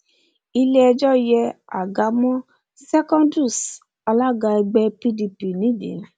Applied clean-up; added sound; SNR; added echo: none; none; none; none.